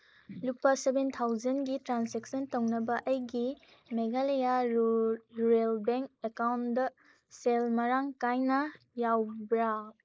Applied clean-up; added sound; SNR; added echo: neural mask model Resemble Enhance denoiser.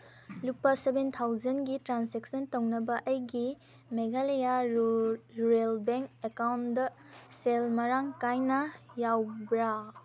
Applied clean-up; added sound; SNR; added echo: none; none; none; none.